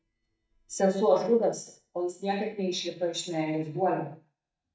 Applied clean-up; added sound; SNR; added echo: neural mask model DeepFilterNet 3.